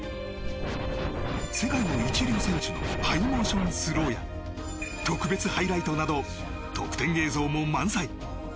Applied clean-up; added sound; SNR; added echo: none; Scratching (performance technique); 3 dB; none.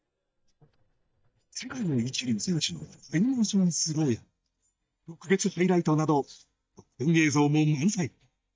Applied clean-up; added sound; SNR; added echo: neural mask model DeepFilterNet 3.